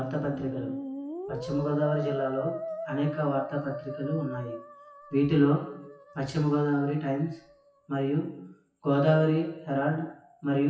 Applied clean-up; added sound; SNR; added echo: classical method WPE with log-MMSE.